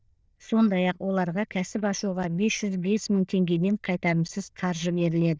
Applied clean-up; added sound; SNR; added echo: neural diffusion model UNIVERSE++.